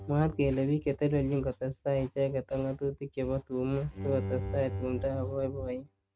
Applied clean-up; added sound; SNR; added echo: neural mask model RNNoise.